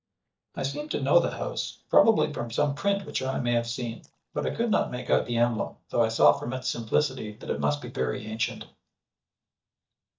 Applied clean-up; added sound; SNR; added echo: neural mask model DeepFilterNet 3.